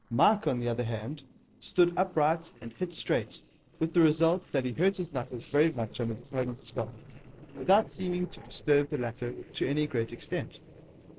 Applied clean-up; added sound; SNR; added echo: neural separator model SepFormer DNS4.